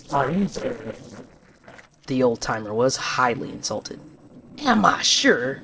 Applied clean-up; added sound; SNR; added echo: neural separator model SepFormer DNS4.